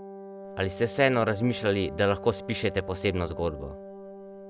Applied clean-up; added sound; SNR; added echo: none; Wind instrument, woodwind instrument; 12 dB; none.